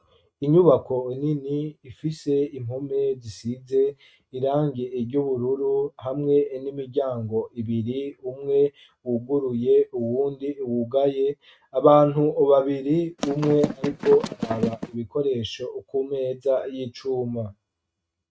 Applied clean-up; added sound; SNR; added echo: neural mask model RNNoise.